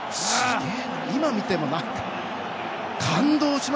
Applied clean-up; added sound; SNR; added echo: none; none; none; none.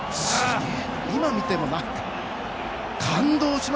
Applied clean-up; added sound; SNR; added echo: none; Train + Meow / Purr; 10 dB; none.